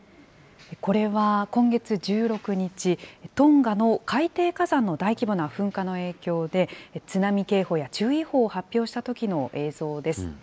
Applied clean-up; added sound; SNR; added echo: none; none; none; none.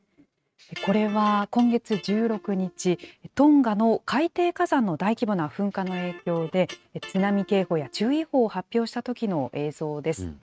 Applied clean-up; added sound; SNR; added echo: neural mask model RNNoise.